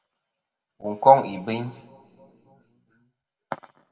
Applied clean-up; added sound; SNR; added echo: none; none; none; reverberation time 1.3 s.